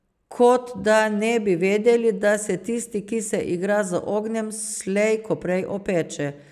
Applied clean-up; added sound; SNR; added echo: none; none; none; none.